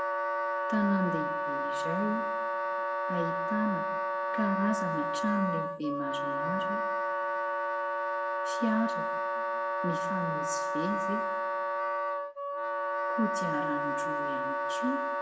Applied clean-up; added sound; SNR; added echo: none; Wind instrument, woodwind instrument; -4 dB; reverberation time 0.9 s.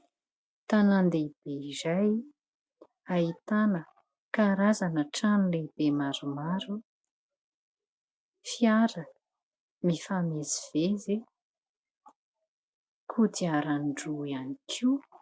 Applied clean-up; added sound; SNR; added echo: none; none; none; none.